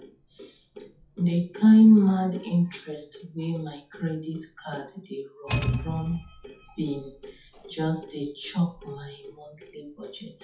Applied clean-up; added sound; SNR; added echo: classical method WPE with log-MMSE.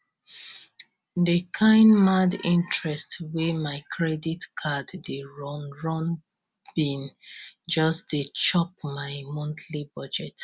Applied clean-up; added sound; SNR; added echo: none; none; none; none.